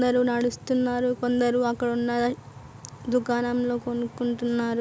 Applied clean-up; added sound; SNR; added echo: none; none; none; none.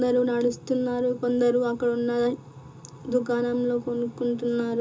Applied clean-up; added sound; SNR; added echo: none; none; none; reverberation time 0.2 s.